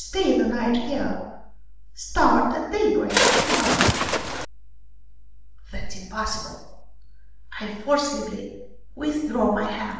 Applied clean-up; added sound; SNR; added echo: none; Bird; -5 dB; reverberation time 0.7 s.